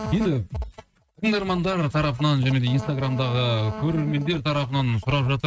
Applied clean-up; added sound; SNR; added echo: neural mask model RNNoise.